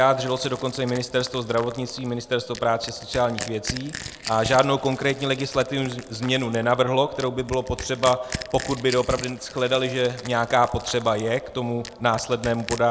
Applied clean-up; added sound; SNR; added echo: none; Crushing; 15 dB; none.